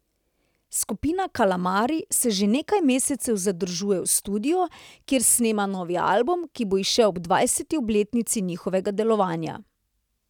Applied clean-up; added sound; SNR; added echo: none; none; none; none.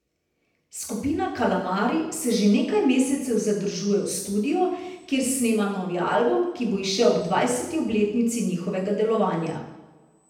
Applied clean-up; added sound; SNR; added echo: none; none; none; reverberation time 0.9 s.